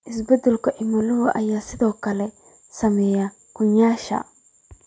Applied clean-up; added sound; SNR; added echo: none; none; none; none.